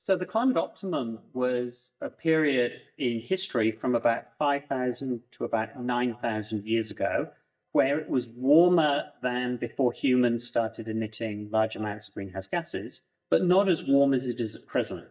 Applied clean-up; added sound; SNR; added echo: neural mask model DeepFilterNet 3.